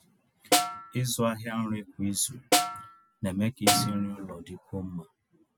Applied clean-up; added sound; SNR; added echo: none; Snare drum; -3 dB; none.